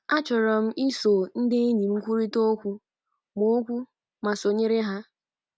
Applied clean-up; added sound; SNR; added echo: none; none; none; none.